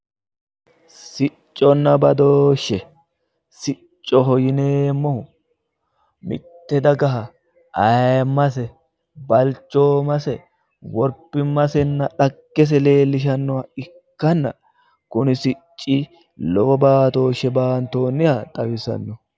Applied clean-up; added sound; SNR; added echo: none; none; none; none.